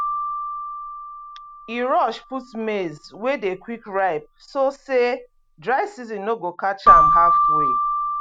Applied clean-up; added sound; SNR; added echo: none; Keyboard (musical); -3 dB; none.